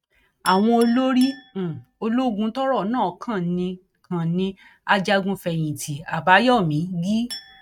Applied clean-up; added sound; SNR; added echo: neural mask model RNNoise.